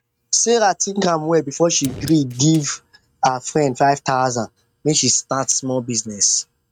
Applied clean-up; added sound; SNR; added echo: neural mask model RNNoise.